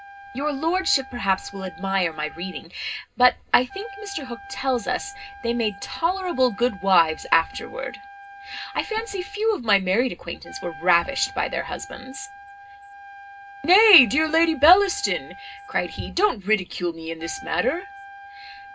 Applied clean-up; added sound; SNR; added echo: none; Trumpet; 18 dB; reverberation time 0.2 s.